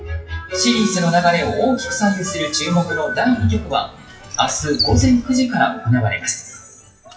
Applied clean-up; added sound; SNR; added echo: classical method WPE with log-MMSE.